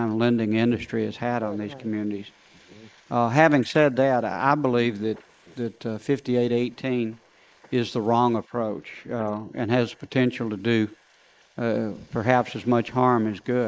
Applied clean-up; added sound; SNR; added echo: neural mask model Resemble Enhance denoiser.